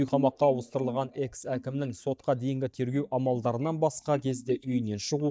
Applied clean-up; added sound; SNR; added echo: neural mask model DeepFilterNet 3.